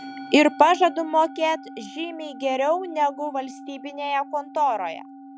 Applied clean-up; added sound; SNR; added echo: none; Musical instrument; 16 dB; none.